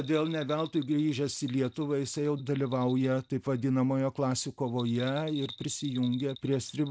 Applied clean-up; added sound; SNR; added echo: none; Bell; 20 dB; none.